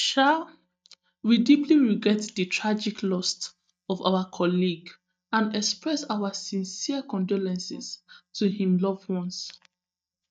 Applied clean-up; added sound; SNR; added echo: neural mask model DeepFilterNet 3.